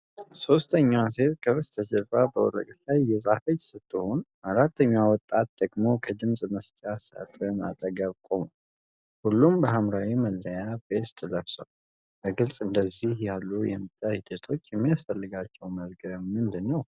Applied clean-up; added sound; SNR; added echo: none; none; none; none.